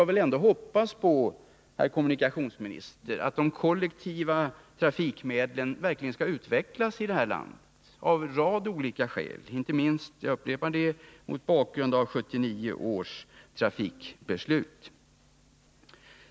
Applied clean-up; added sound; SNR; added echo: none; none; none; none.